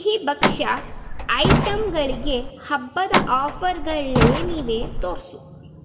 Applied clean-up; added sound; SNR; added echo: none; Truck; -2 dB; reverberation time 1.5 s.